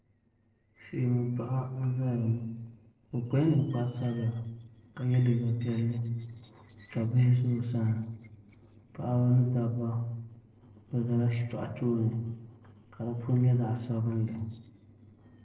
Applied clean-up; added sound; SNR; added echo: neural separator model SepFormer DNS4.